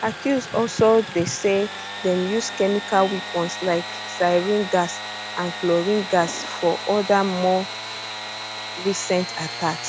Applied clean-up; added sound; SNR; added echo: none; Sawing / Engine; 10 dB; none.